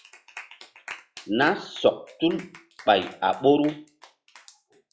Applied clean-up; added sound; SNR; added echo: classical method log-MMSE.